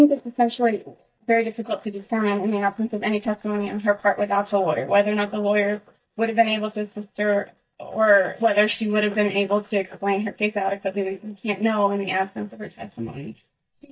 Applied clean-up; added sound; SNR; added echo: neural mask model DeepFilterNet 3.